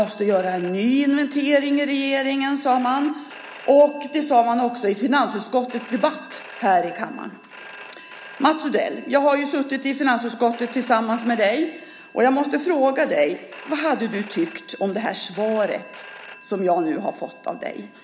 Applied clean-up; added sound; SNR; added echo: none; Telephone; 16 dB; none.